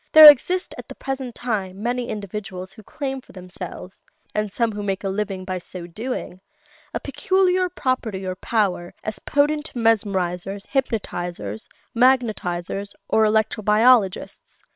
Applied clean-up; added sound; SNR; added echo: neural separator model SepFormer WHAM!.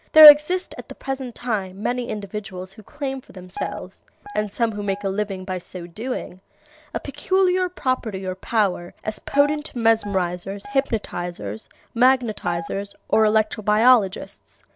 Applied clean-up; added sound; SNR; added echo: none; Guitar; 14 dB; none.